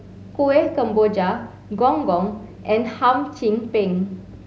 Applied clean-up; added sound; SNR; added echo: none; none; none; none.